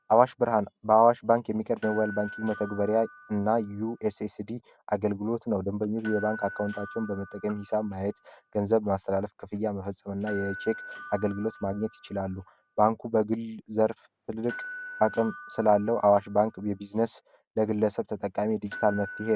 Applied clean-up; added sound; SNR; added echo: none; Door / Bell; 17 dB; none.